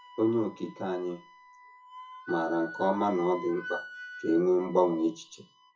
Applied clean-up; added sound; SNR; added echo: classical method WPE with log-MMSE.